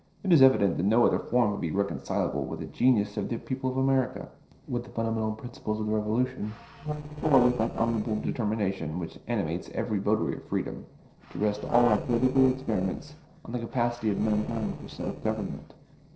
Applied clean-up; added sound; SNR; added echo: neural separator model SepFormer DNS4.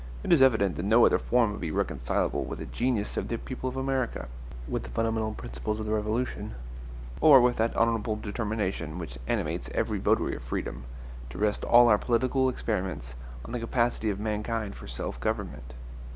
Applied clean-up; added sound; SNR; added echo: none; none; none; none.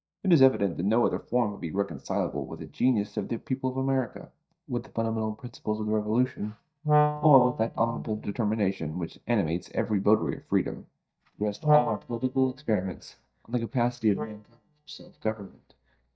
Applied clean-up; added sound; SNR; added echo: neural mask model DeepFilterNet 3.